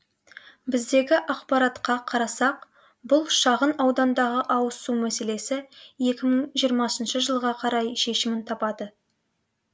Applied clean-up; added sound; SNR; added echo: none; none; none; none.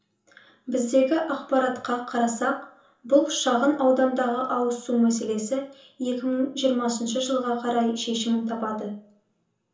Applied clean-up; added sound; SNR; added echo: none; none; none; reverberation time 0.8 s.